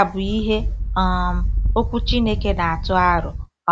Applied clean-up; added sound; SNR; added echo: none; Thunder / Wind; 2 dB; none.